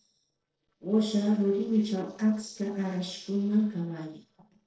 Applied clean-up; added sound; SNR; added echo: neural separator model SepFormer DNS4.